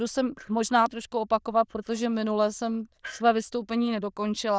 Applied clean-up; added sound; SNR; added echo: neural diffusion model UNIVERSE++.